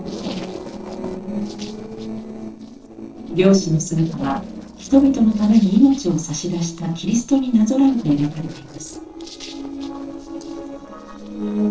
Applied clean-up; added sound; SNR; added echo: neural separator model SepFormer DNS4.